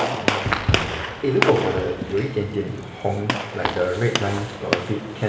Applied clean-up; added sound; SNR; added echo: none; Gunshot, gunfire; 4 dB; reverberation time 1.4 s.